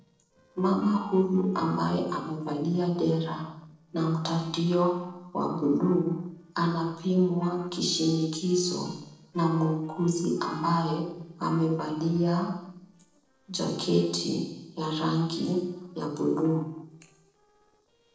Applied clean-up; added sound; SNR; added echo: neural separator model SepFormer DNS4.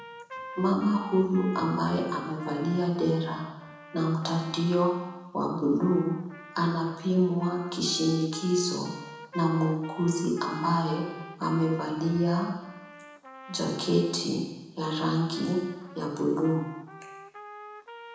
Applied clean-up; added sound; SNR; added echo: none; Trumpet; 17 dB; reverberation time 1.0 s.